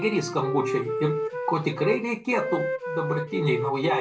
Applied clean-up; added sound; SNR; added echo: none; Wind instrument, woodwind instrument; 3 dB; reverberation time 0.2 s.